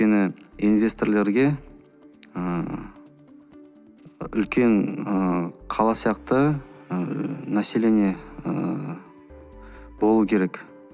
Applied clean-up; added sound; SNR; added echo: none; none; none; none.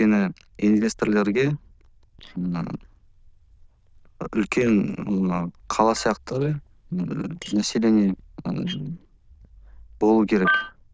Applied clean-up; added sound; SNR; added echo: neural diffusion model UNIVERSE++.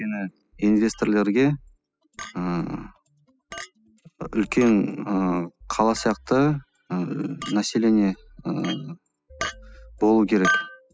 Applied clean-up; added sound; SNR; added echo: classical method spectral subtraction.